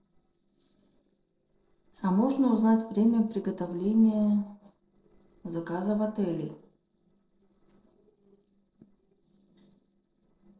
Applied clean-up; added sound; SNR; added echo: neural separator model SepFormer DNS4.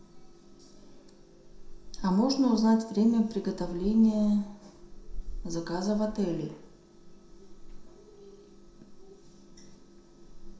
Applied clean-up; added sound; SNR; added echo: none; Meow / Purr; 13 dB; reverberation time 0.5 s.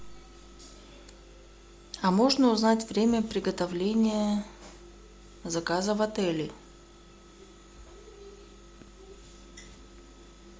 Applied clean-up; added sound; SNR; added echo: none; none; none; none.